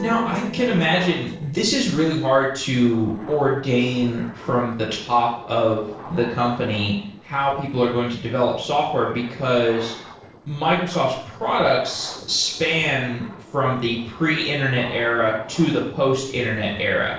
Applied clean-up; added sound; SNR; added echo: neural separator model SepFormer DNS4.